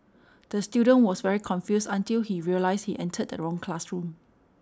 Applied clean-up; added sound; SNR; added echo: none; none; none; none.